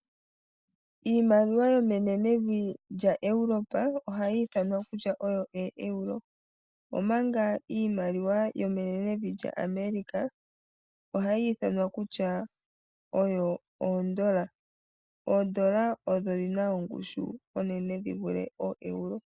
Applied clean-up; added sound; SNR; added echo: neural mask model Resemble Enhance denoiser.